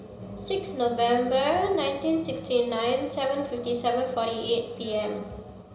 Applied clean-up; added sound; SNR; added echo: none; none; none; reverberation time 1.6 s.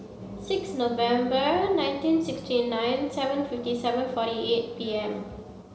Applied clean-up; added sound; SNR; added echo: none; none; none; none.